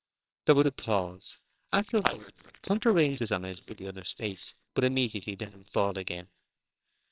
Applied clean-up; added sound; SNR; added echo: neural separator model SepFormer WHAMR!.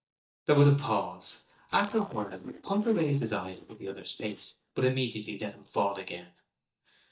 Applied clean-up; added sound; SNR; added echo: neural mask model DeepFilterNet 3.